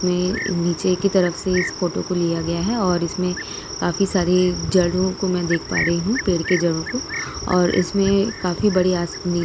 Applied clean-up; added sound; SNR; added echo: none; Cricket; 11 dB; none.